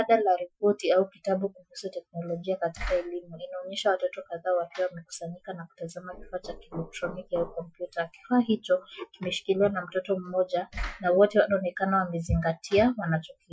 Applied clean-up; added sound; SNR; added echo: classical method Wiener filter.